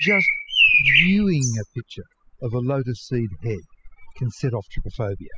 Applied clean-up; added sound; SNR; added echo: classical method spectral subtraction.